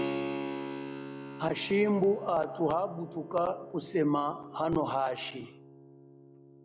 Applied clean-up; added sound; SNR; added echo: none; Keyboard (musical); 10 dB; none.